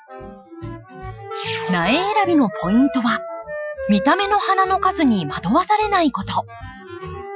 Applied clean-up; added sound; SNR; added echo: classical method Wiener filter.